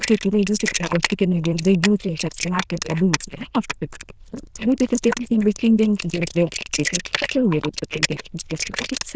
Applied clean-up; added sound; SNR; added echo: neural diffusion model UNIVERSE++.